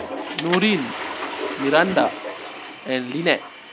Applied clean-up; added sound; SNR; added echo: none; Toilet flush / Water; 6 dB; none.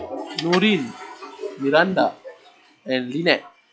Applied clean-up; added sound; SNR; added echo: classical method log-MMSE.